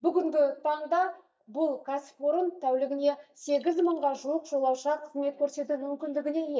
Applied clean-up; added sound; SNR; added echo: neural mask model DeepFilterNet 3.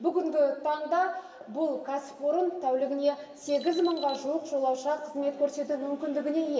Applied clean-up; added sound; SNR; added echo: none; Alarm; 19 dB; reverberation time 1.1 s.